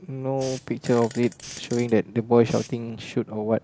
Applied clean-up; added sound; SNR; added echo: none; Hiss + Fart; 19 dB; none.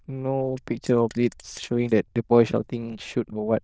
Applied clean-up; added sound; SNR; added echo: neural diffusion model UNIVERSE++.